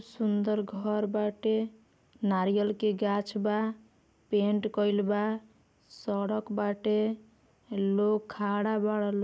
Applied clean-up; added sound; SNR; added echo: none; none; none; none.